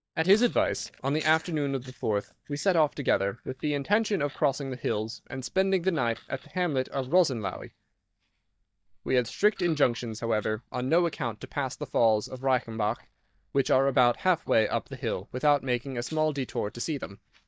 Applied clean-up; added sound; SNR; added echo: neural mask model DeepFilterNet 3.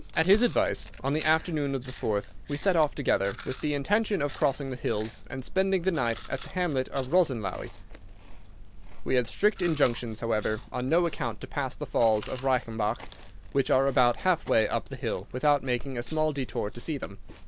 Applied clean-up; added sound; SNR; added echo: none; Chewing, mastication; 11 dB; none.